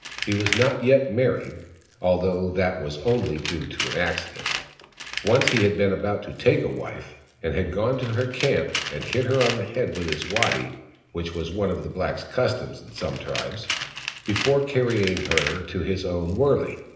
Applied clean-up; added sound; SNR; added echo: none; Tools; 8 dB; reverberation time 0.9 s.